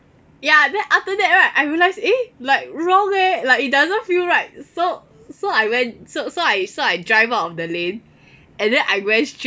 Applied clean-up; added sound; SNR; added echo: none; none; none; none.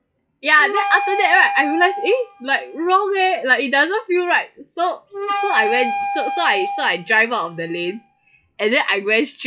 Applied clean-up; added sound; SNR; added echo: classical method log-MMSE.